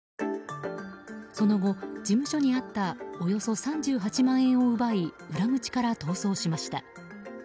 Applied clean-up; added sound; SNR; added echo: none; none; none; none.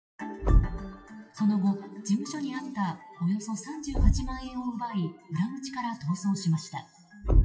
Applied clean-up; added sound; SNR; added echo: classical method WPE with log-MMSE.